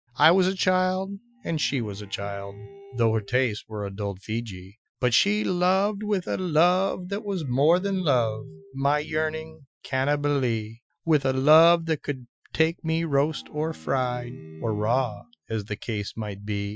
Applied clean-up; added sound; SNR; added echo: classical method Wiener filter.